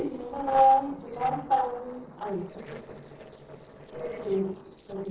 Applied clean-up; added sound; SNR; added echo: neural separator model SepFormer DNS4.